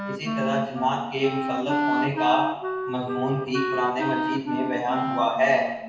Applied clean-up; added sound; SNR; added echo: none; Wind instrument, woodwind instrument; 2 dB; reverberation time 0.9 s.